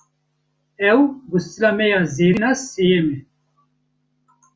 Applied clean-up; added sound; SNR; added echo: none; none; none; none.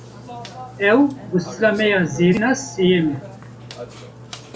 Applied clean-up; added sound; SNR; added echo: none; Burping, eructation; 15 dB; none.